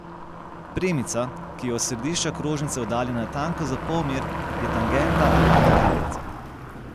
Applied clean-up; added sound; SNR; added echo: none; Motor vehicle (road); -3 dB; none.